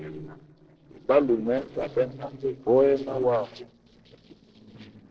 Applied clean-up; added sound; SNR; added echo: neural separator model SepFormer DNS4.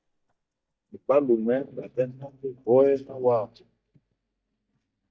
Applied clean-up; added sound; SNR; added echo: neural mask model DeepFilterNet 3.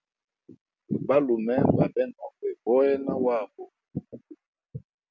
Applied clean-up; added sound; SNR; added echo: none; none; none; none.